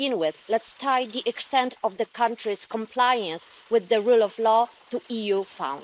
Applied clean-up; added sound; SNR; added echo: neural mask model Resemble Enhance denoiser.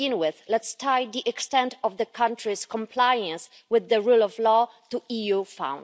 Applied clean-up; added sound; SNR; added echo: none; none; none; none.